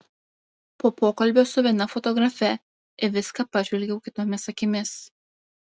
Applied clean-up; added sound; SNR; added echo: none; none; none; none.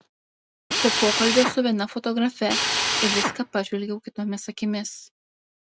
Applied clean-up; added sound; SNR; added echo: none; Drill; -1 dB; none.